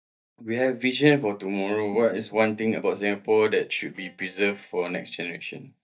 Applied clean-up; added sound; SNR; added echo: neural mask model DeepFilterNet 3.